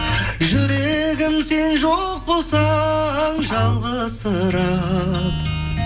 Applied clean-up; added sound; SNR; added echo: none; Motor vehicle (road); 16 dB; reverberation time 0.6 s.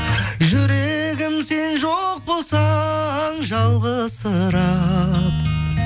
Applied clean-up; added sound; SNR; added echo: none; none; none; none.